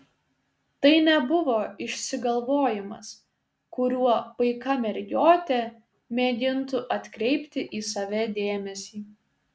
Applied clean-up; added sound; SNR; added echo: none; none; none; none.